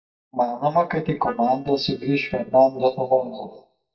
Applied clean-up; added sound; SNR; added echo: neural mask model DeepFilterNet 3.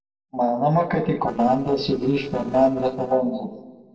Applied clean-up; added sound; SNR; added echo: neural separator model SepFormer DNS4.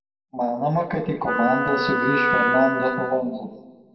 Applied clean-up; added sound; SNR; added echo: none; Wind instrument, woodwind instrument; 0 dB; reverberation time 1.5 s.